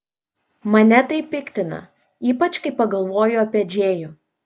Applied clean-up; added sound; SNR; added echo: none; none; none; none.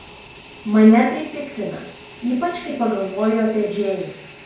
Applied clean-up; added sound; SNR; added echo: none; Fixed-wing aircraft, airplane; 20 dB; reverberation time 0.5 s.